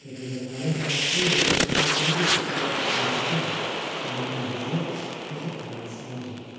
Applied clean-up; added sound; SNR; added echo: none; Fire; -4 dB; reverberation time 2.0 s.